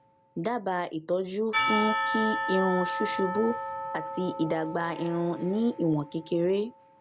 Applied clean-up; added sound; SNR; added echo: none; Church bell / Percussion; 4 dB; none.